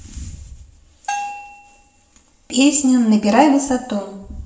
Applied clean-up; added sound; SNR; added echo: none; Bell; 12 dB; reverberation time 0.8 s.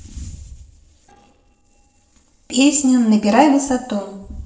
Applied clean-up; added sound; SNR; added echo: neural separator model SepFormer DNS4.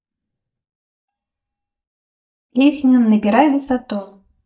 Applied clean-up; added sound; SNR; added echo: neural mask model DeepFilterNet 3.